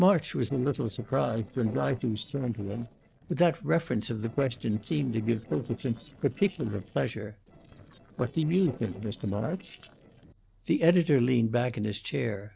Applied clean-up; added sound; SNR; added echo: neural separator model SepFormer DNS4.